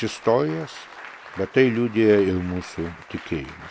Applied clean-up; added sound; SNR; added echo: none; Applause; 18 dB; none.